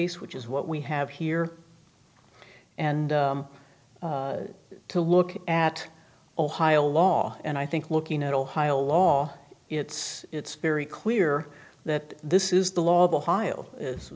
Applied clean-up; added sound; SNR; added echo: none; none; none; none.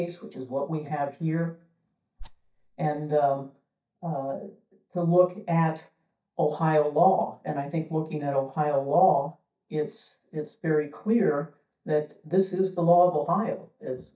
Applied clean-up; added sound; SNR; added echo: neural mask model DeepFilterNet 3.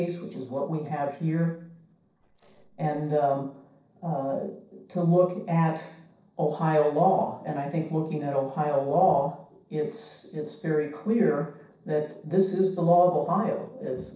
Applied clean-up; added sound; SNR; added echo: neural separator model SepFormer DNS4.